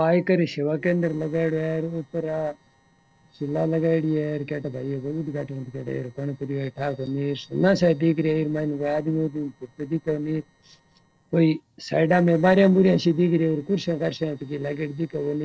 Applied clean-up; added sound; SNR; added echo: neural separator model SepFormer DNS4.